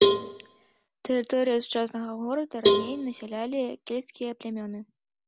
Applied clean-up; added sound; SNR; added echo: none; Cowbell; -1 dB; none.